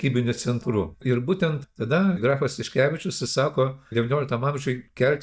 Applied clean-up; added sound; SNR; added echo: neural mask model DeepFilterNet 3.